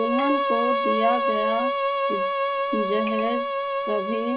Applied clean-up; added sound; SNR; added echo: none; Bowed string instrument; -3 dB; none.